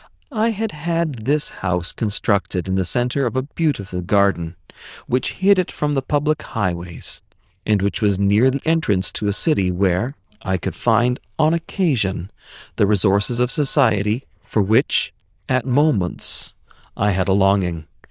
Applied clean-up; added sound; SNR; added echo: neural diffusion model UNIVERSE++.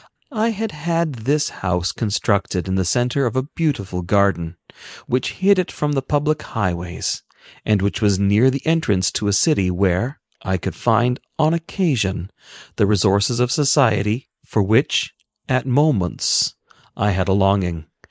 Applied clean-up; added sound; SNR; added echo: neural mask model Resemble Enhance denoiser.